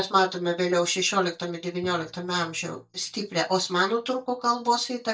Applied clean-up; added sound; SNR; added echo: neural mask model DeepFilterNet 3.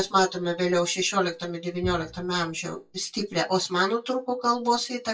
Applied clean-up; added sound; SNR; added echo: classical method WPE with log-MMSE.